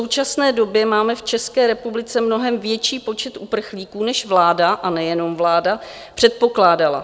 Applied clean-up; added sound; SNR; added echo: none; none; none; none.